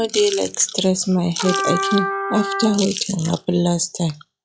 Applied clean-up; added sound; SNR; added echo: classical method log-MMSE.